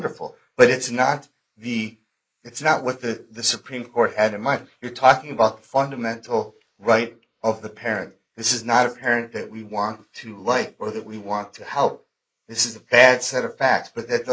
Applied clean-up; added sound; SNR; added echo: neural mask model Resemble Enhance denoiser.